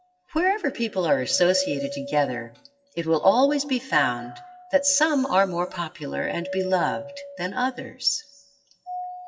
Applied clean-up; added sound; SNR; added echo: classical method WPE with log-MMSE.